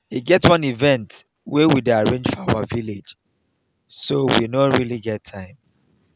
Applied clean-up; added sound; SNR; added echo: none; none; none; none.